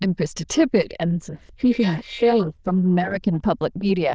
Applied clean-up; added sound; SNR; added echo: neural diffusion model UNIVERSE++.